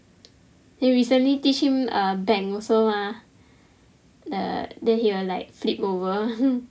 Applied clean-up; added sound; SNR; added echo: none; none; none; none.